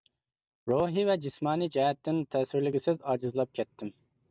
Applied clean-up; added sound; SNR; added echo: none; none; none; none.